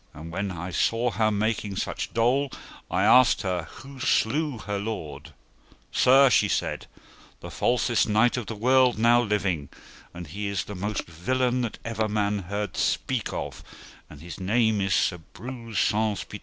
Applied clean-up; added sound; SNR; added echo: none; none; none; none.